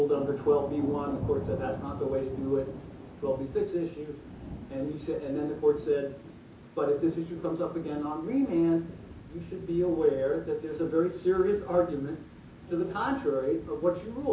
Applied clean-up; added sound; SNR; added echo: none; Thunder / Rain; 13 dB; reverberation time 0.7 s.